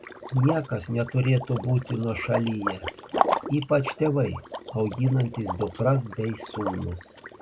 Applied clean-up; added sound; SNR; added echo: none; Liquid; 7 dB; none.